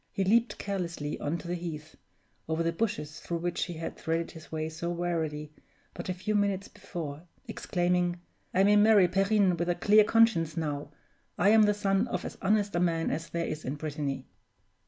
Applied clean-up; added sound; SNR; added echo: none; none; none; none.